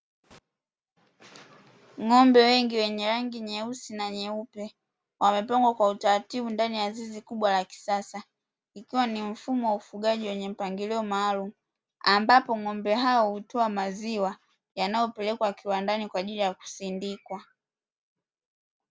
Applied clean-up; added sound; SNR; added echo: none; none; none; none.